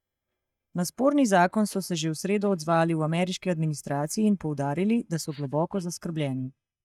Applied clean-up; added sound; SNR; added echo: neural mask model DeepFilterNet 3.